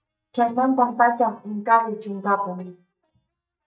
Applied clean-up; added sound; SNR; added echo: neural mask model DeepFilterNet 3.